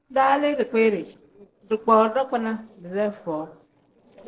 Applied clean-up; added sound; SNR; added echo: neural separator model SepFormer DNS4.